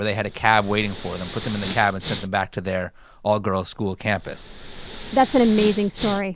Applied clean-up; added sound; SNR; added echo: none; Respiratory sounds; 12 dB; none.